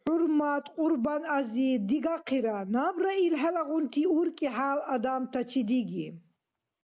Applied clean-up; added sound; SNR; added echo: none; none; none; none.